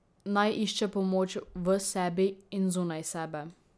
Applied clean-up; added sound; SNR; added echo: none; none; none; none.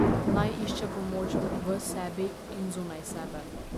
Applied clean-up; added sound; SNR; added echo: none; Thunder / Rain; -4 dB; none.